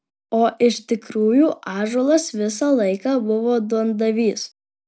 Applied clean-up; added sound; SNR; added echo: none; none; none; none.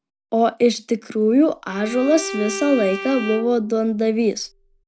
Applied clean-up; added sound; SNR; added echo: none; Bowed string instrument; 12 dB; none.